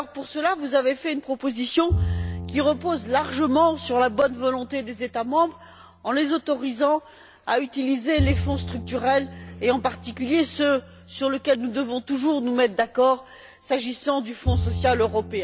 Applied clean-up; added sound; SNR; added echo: none; Bowed string instrument; 9 dB; none.